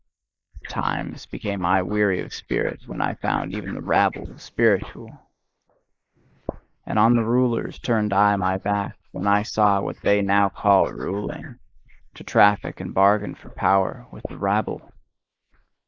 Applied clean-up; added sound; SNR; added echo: neural mask model Resemble Enhance denoiser.